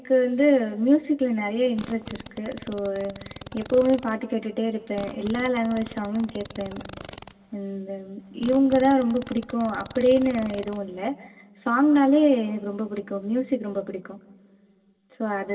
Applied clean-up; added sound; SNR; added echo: none; Fart; 16 dB; reverberation time 2.1 s.